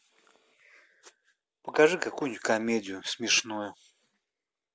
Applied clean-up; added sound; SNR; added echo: none; none; none; none.